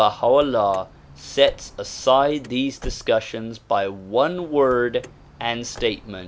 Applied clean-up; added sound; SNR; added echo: none; Car; 19 dB; none.